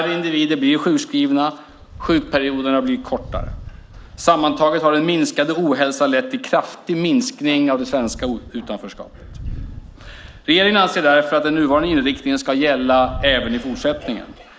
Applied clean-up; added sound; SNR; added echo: none; Wind; 16 dB; none.